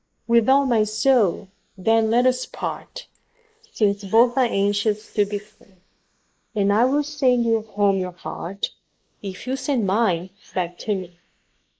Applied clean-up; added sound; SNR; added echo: neural mask model Resemble Enhance denoiser.